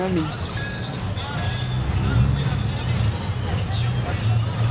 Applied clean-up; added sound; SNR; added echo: none; none; none; none.